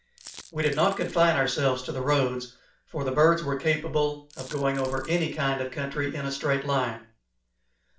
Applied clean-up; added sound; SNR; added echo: none; Coin (dropping); 20 dB; reverberation time 0.3 s.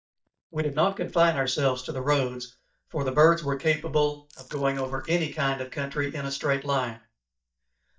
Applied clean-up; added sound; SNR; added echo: neural mask model DeepFilterNet 3.